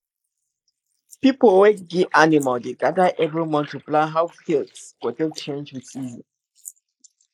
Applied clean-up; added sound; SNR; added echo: neural mask model Resemble Enhance denoiser.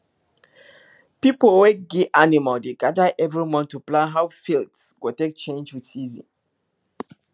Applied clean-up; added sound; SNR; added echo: none; none; none; none.